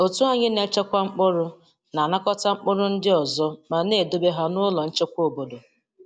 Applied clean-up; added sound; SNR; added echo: none; none; none; none.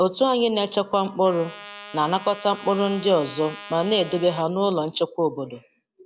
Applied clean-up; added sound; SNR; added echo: none; Trumpet; 17 dB; none.